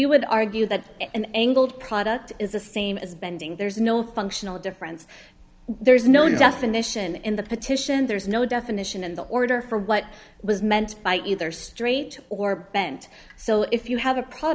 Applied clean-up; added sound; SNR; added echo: none; none; none; none.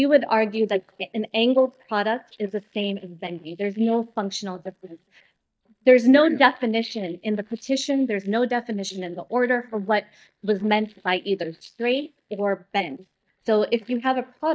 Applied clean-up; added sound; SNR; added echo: neural mask model DeepFilterNet 3.